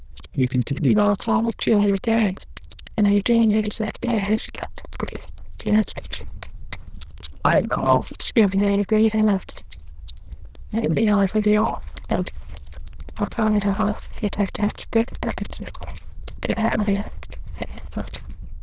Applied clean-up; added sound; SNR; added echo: neural diffusion model UNIVERSE++.